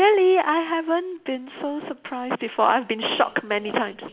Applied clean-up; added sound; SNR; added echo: none; none; none; none.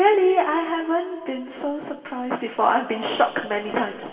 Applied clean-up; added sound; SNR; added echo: none; none; none; reverberation time 2.0 s.